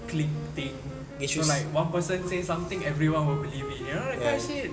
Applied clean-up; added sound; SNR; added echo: none; Wind instrument, woodwind instrument; 13 dB; none.